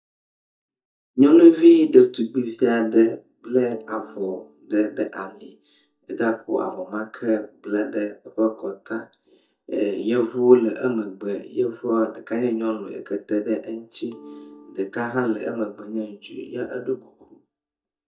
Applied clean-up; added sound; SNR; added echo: neural mask model DeepFilterNet 3.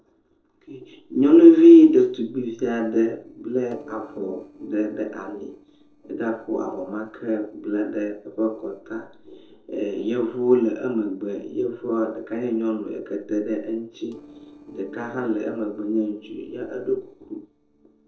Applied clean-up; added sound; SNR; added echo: neural separator model SepFormer DNS4.